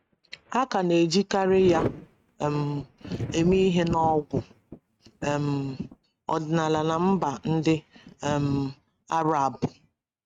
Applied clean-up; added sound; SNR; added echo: neural mask model RNNoise.